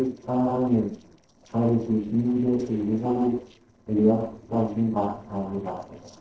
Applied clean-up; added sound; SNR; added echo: neural separator model SepFormer DNS4.